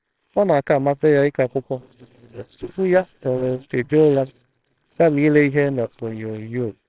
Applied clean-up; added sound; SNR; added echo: neural separator model SepFormer WHAMR!.